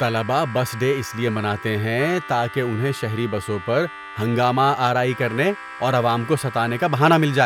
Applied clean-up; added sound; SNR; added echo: none; Harmonica; 15 dB; none.